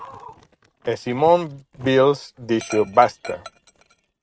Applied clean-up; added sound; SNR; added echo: neural mask model RNNoise.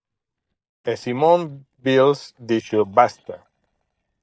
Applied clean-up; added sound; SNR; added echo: neural mask model DeepFilterNet 3.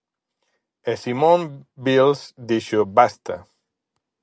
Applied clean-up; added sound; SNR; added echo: none; none; none; none.